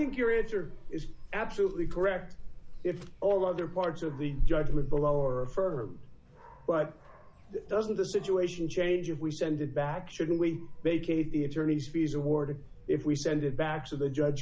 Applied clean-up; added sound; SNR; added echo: none; Dog; 5 dB; none.